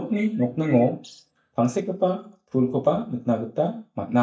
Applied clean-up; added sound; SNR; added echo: neural mask model DeepFilterNet 3.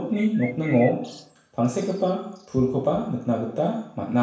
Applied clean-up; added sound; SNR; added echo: none; Bird; 18 dB; reverberation time 0.7 s.